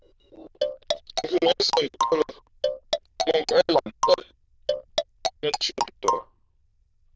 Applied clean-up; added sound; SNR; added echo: neural diffusion model UNIVERSE++.